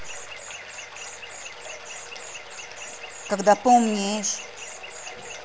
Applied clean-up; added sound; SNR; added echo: none; Bathtub (filling or washing) + Chirp, tweet; 11 dB; none.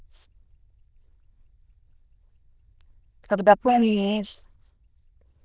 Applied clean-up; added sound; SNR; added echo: neural diffusion model UNIVERSE++.